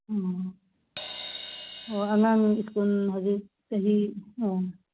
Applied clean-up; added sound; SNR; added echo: none; Crash cymbal; 12 dB; none.